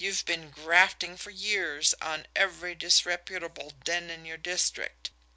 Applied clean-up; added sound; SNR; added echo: none; none; none; none.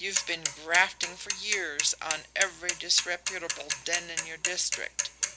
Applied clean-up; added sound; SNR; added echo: none; Mechanisms / Bicycle; 3 dB; none.